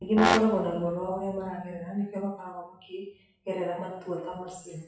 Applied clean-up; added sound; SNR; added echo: classical method WPE with log-MMSE.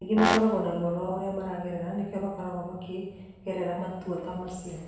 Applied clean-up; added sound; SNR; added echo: none; Brass instrument; 1 dB; reverberation time 0.9 s.